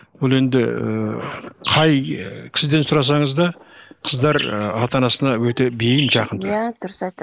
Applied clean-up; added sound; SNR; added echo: neural mask model Resemble Enhance denoiser.